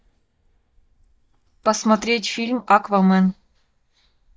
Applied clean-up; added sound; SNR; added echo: neural mask model DeepFilterNet 3.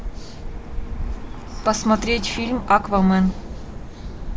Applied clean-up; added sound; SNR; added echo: none; Bird; 6 dB; none.